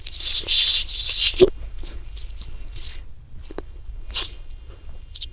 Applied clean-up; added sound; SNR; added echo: neural diffusion model UNIVERSE++.